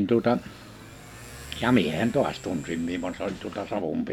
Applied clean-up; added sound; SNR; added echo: none; Motorcycle / Accelerating, revving, vroom; 17 dB; none.